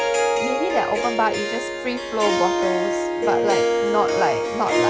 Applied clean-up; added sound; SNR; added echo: none; Harp; -3 dB; none.